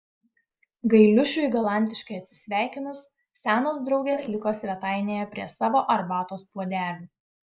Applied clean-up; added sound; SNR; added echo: neural mask model Resemble Enhance denoiser.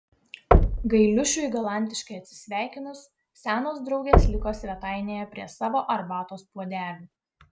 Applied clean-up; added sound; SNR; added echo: none; Knock; -2 dB; none.